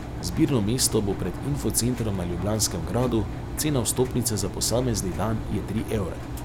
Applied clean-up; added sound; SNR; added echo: none; Engine; 7 dB; none.